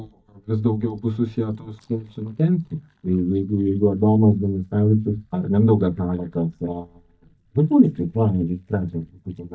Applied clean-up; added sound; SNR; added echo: neural mask model DeepFilterNet 3.